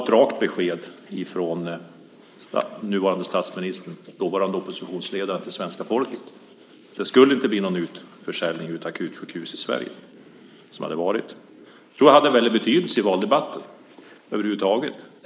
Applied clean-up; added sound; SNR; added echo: neural mask model Resemble Enhance denoiser.